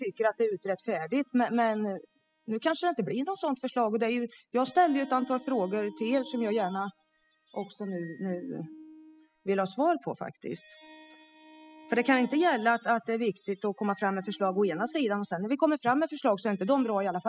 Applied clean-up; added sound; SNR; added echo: classical method spectral subtraction.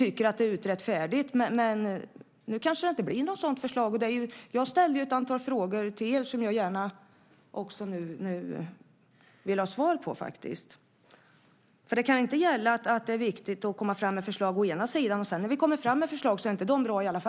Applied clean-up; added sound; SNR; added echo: none; none; none; none.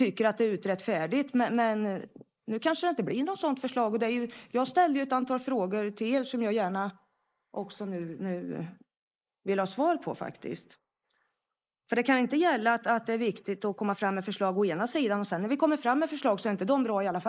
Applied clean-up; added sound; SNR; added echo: neural mask model Resemble Enhance denoiser.